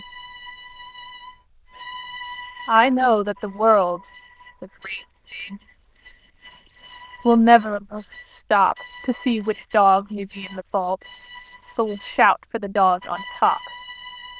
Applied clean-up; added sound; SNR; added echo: neural diffusion model UNIVERSE++.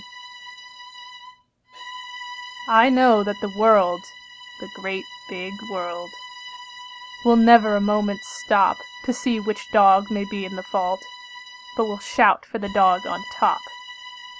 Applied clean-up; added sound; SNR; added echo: none; Bowed string instrument; 16 dB; none.